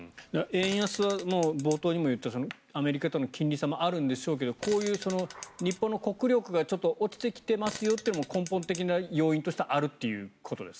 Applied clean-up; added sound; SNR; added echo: none; Fart; 16 dB; none.